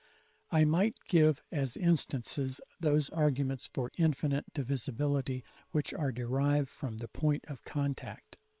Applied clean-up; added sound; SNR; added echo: neural separator model SepFormer WHAM!.